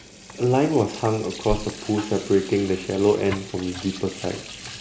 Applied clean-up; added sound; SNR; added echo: none; Bird + Sink (filling or washing) / Water tap, faucet; 13 dB; none.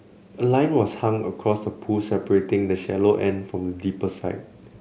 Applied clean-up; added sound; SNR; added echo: none; none; none; none.